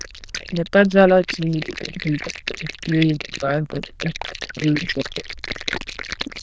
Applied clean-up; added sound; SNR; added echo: neural diffusion model UNIVERSE++.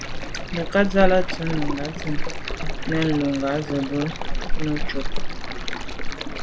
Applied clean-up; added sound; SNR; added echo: none; Stream; -2 dB; none.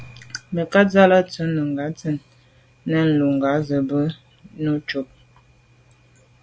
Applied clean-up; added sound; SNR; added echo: none; none; none; none.